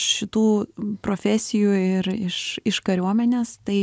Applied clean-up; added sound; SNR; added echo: none; none; none; none.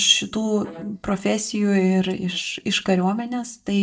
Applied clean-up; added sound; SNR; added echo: neural mask model DeepFilterNet 3.